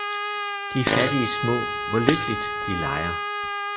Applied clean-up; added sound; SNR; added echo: none; Fart + Trumpet; -2 dB; none.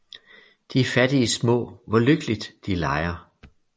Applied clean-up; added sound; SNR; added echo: none; none; none; none.